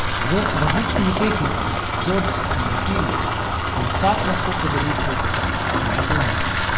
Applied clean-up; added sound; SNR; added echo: none; Bathtub (filling or washing) / Water tap, faucet; -5 dB; none.